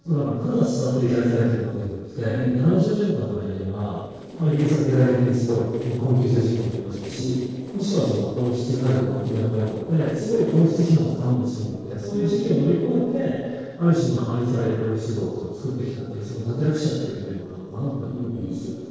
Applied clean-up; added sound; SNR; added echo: neural separator model SepFormer DNS4.